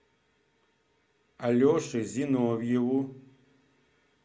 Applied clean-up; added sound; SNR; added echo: none; none; none; none.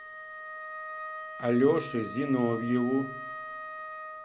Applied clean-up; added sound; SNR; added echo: none; Wind instrument, woodwind instrument; 10 dB; none.